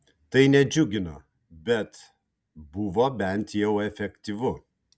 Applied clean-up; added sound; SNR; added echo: none; none; none; none.